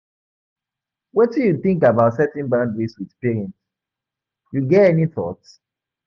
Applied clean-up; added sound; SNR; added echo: none; none; none; none.